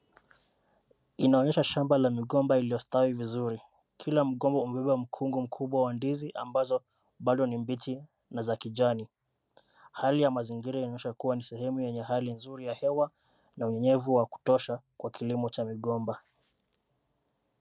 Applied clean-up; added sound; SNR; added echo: none; none; none; none.